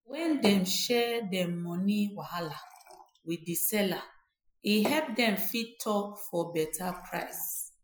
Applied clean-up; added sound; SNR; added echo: classical method Wiener filter.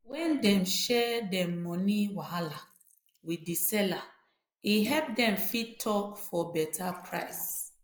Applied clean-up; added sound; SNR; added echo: neural mask model Resemble Enhance denoiser.